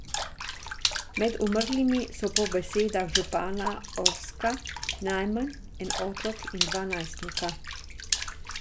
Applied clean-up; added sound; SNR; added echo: none; Water / Splash, splatter; 2 dB; none.